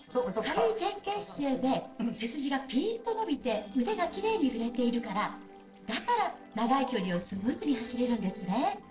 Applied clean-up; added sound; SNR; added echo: neural separator model SepFormer DNS4.